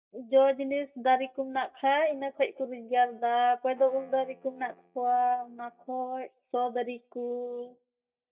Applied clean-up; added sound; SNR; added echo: neural mask model DeepFilterNet 3.